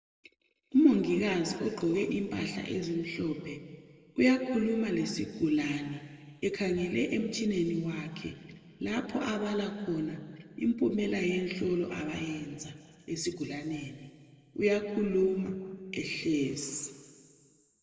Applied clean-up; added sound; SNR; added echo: none; none; none; reverberation time 2.0 s.